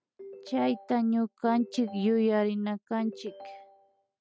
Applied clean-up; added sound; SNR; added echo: none; Ringtone; 19 dB; none.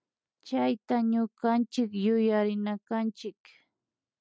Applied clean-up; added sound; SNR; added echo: none; none; none; none.